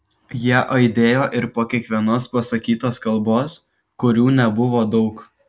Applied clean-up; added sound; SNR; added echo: none; none; none; none.